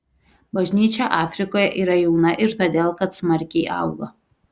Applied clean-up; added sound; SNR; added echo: none; none; none; none.